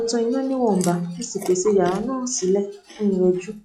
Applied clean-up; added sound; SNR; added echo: classical method log-MMSE.